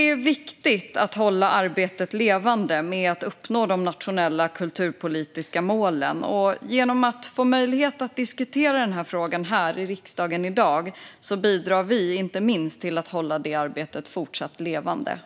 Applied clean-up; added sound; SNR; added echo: none; none; none; none.